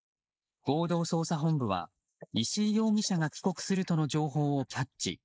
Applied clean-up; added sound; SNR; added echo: neural mask model Resemble Enhance denoiser.